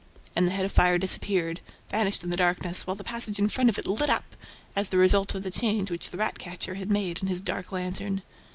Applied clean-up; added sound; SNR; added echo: none; none; none; none.